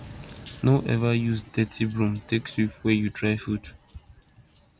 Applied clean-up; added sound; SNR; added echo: none; none; none; none.